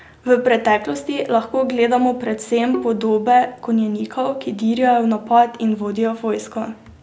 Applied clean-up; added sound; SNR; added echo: none; Bowed string instrument; 14 dB; none.